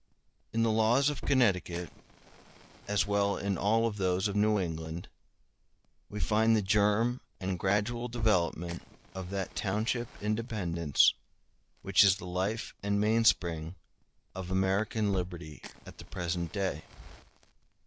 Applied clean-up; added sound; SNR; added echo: none; Fire; 16 dB; none.